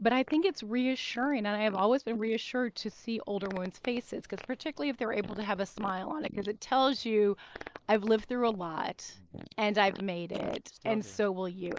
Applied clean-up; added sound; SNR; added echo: neural mask model Resemble Enhance denoiser.